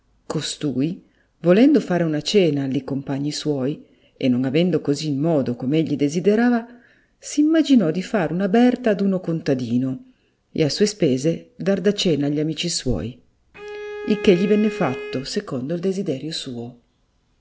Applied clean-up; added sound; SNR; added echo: none; Bowed string instrument; 11 dB; none.